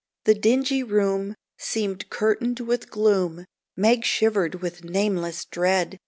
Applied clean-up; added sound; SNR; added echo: none; none; none; none.